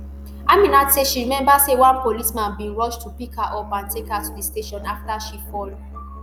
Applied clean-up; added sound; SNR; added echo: none; Musical instrument; 14 dB; none.